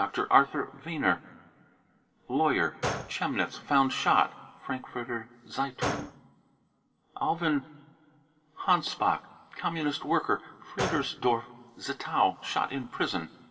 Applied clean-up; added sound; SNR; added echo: none; Gunshot, gunfire; 9 dB; reverberation time 1.4 s.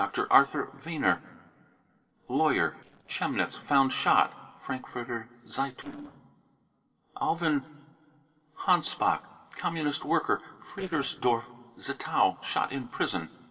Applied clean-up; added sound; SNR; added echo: neural separator model SepFormer DNS4.